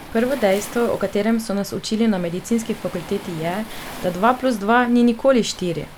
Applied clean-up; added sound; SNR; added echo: none; Waves, surf; 18 dB; none.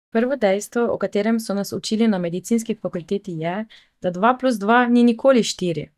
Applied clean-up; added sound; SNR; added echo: neural mask model DeepFilterNet 3.